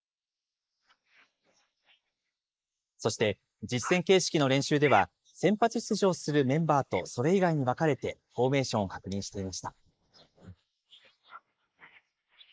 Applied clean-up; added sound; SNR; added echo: neural mask model Resemble Enhance denoiser.